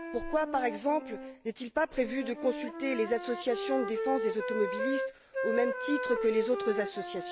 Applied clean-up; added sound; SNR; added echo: none; Wind instrument, woodwind instrument; 4 dB; none.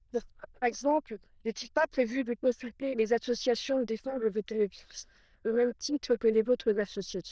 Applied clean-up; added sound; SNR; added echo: neural diffusion model UNIVERSE++.